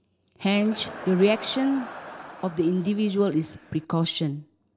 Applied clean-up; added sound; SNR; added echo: none; Crowd; 15 dB; none.